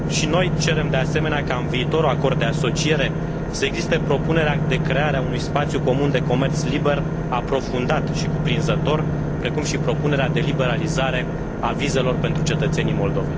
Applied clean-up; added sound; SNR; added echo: none; Engine / Boat, Water vehicle; -2 dB; none.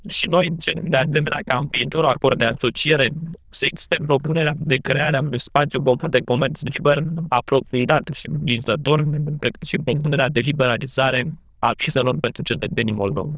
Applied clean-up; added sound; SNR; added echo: neural diffusion model UNIVERSE++.